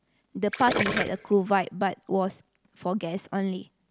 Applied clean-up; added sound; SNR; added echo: none; Gurgling; 8 dB; none.